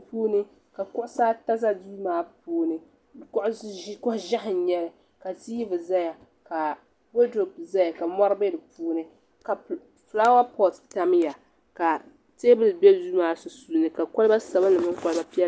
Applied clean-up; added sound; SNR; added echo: none; none; none; none.